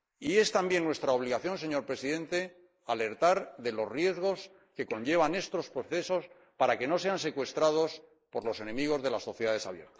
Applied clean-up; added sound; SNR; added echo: neural mask model Resemble Enhance denoiser.